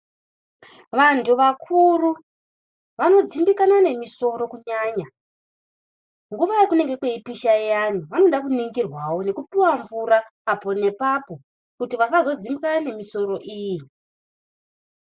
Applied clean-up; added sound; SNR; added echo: neural mask model Resemble Enhance denoiser.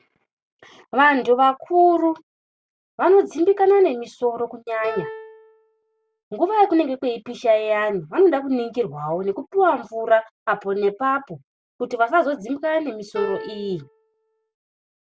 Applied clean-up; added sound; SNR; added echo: none; Piano; 13 dB; none.